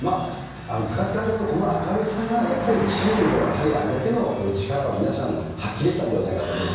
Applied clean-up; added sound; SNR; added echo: none; Car passing by; 12 dB; reverberation time 1.0 s.